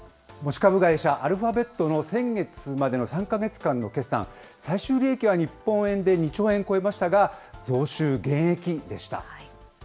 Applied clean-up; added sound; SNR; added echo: none; none; none; none.